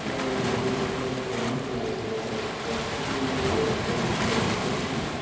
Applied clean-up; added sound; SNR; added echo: none; Waves, surf; -2 dB; reverberation time 2.2 s.